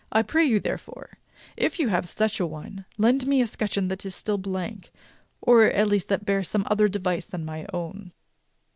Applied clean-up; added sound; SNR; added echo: none; none; none; none.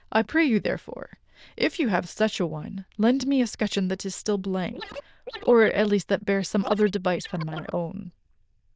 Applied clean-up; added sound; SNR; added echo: neural diffusion model UNIVERSE++.